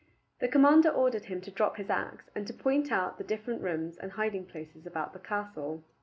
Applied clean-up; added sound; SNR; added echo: none; none; none; none.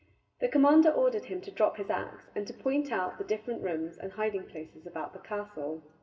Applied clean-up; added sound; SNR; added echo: none; none; none; reverberation time 1.8 s.